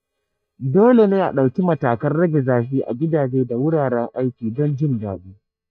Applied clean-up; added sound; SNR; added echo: neural mask model DeepFilterNet 3.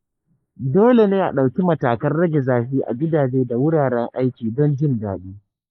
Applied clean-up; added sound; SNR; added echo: neural mask model Resemble Enhance denoiser.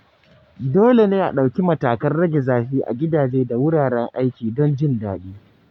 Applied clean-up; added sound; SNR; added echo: none; none; none; none.